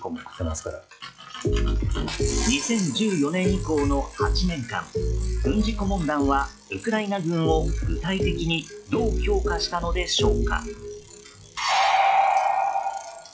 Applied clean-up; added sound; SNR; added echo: classical method log-MMSE.